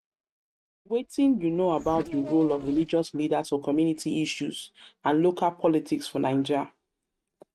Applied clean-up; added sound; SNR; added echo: neural mask model RNNoise.